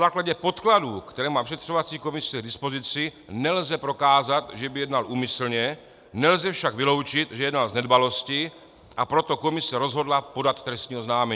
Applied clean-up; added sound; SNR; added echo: none; none; none; none.